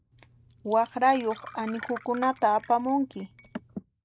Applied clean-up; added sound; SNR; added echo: none; Glass; 19 dB; none.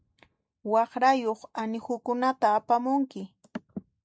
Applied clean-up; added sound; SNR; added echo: none; none; none; none.